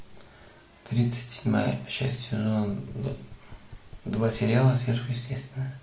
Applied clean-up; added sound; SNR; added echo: none; Knock; 18 dB; none.